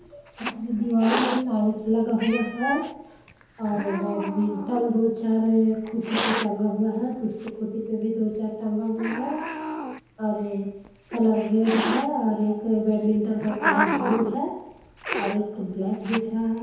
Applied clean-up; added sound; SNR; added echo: none; Hiss; 7 dB; reverberation time 1.0 s.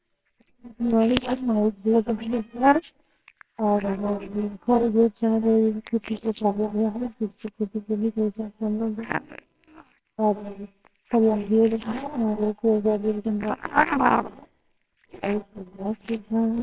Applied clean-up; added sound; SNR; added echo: neural separator model SepFormer WHAMR!.